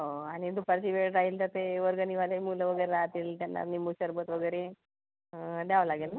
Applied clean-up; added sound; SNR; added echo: none; none; none; none.